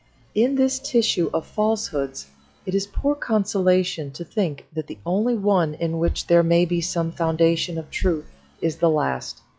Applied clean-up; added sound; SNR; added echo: classical method log-MMSE.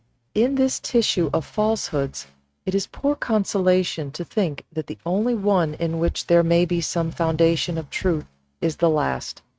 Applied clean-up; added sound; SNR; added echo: neural mask model RNNoise.